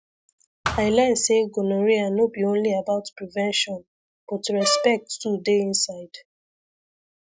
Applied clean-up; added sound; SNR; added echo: none; Thump, thud + Brass instrument; 8 dB; none.